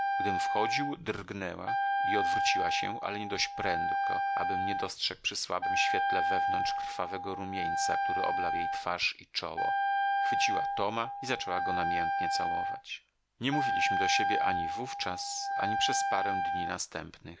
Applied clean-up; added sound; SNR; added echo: none; Wind instrument, woodwind instrument; -4 dB; none.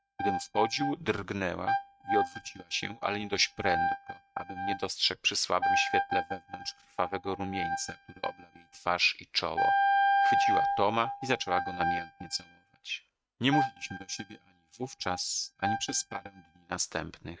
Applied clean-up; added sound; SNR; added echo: neural mask model RNNoise.